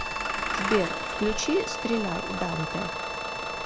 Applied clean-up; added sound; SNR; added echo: none; Engine starting / Bus + Harmonica; 1 dB; none.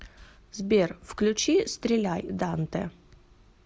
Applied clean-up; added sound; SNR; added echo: none; none; none; none.